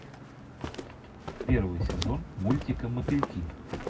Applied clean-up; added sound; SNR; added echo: none; Walk, footsteps; 7 dB; reverberation time 0.3 s.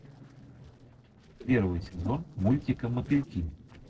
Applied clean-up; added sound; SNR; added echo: neural separator model SepFormer DNS4.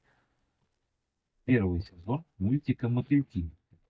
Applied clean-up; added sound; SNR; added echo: neural mask model DeepFilterNet 3.